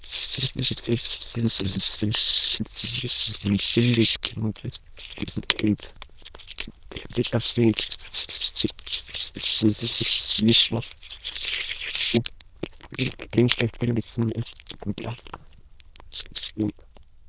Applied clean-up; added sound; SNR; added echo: neural diffusion model UNIVERSE++.